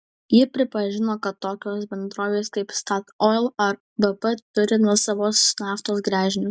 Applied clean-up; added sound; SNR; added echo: none; none; none; none.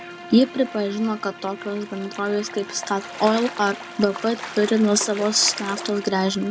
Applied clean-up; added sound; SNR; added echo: none; Gull, seagull / Waves, surf + Bowed string instrument; 13 dB; none.